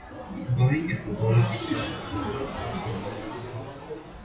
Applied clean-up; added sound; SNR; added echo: classical method WPE with log-MMSE.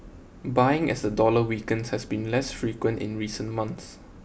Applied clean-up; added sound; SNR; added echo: none; none; none; none.